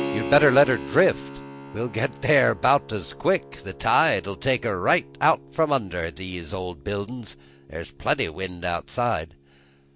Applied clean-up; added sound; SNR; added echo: none; Keyboard (musical); 14 dB; none.